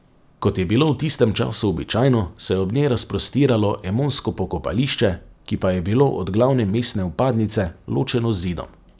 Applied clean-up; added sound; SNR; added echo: none; none; none; none.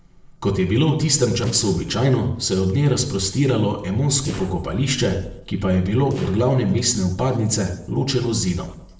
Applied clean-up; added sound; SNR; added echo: neural separator model SepFormer DNS4.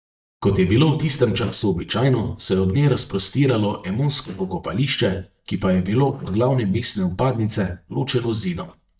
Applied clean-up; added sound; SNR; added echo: neural mask model DeepFilterNet 3.